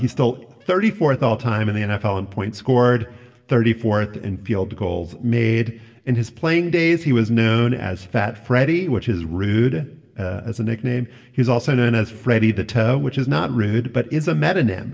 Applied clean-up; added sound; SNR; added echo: none; none; none; reverberation time 0.7 s.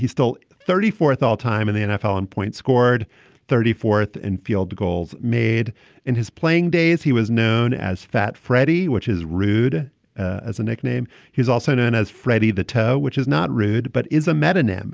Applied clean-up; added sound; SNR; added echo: none; none; none; none.